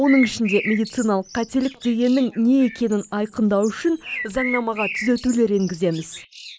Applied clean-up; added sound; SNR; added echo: none; Bird; 12 dB; none.